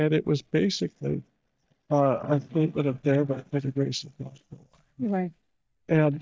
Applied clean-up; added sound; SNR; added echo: neural mask model DeepFilterNet 3.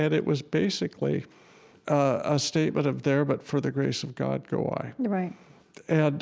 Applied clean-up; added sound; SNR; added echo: none; none; none; none.